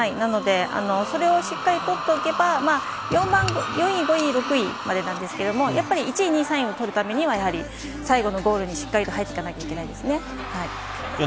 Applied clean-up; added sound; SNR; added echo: none; none; none; none.